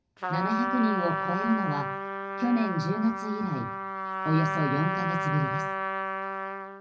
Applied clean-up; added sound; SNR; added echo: none; Trumpet; 1 dB; reverberation time 0.4 s.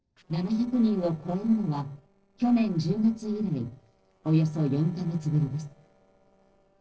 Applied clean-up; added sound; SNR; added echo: neural separator model SepFormer DNS4.